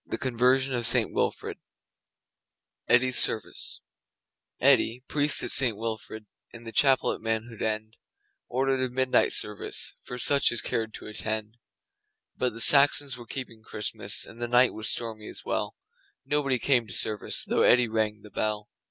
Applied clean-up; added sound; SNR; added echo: none; none; none; none.